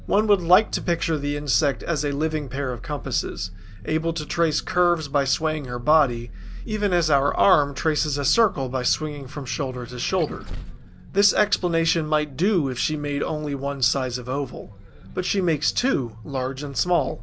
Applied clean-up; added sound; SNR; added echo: none; Vehicle; 13 dB; none.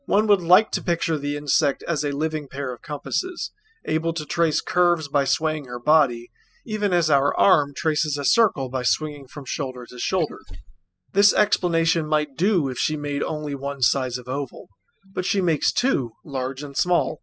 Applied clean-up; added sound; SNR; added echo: classical method spectral subtraction.